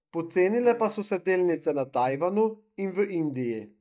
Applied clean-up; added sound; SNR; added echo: neural mask model DeepFilterNet 3.